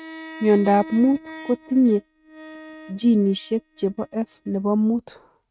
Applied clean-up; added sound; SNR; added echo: neural mask model RNNoise.